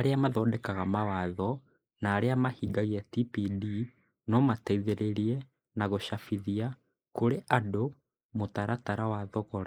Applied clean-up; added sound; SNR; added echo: neural mask model Resemble Enhance denoiser.